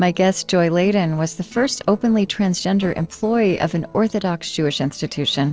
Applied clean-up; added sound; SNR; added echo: neural separator model SepFormer DNS4.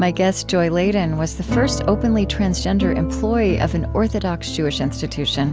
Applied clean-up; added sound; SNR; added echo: none; Engine; 11 dB; none.